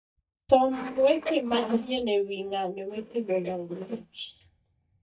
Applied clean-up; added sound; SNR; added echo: neural mask model DeepFilterNet 3.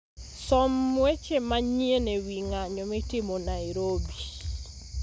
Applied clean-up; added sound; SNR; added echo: none; none; none; none.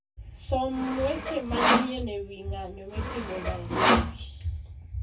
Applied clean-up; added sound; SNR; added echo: none; Sawing; -3 dB; reverberation time 0.1 s.